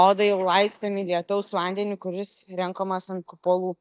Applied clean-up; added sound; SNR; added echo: neural mask model DeepFilterNet 3.